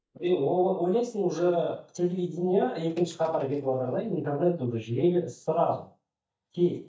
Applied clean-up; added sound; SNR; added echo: neural mask model DeepFilterNet 3.